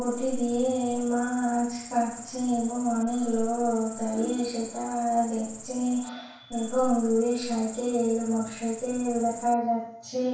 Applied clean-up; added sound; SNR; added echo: none; Cricket; 13 dB; reverberation time 0.7 s.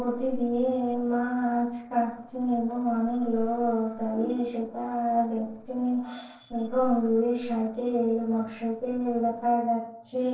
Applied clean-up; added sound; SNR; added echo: neural separator model SepFormer DNS4.